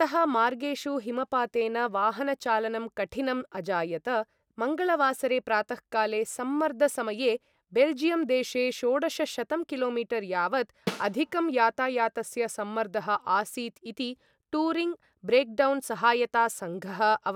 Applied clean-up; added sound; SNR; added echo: none; Snare drum; 11 dB; none.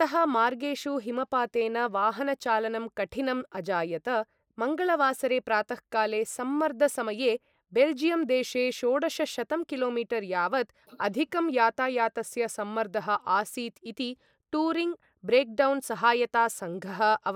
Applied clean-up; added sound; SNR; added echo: neural mask model Resemble Enhance denoiser.